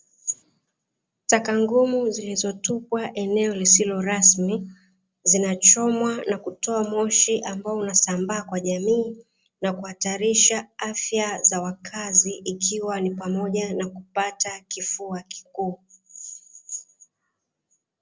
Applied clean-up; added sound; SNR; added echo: none; none; none; none.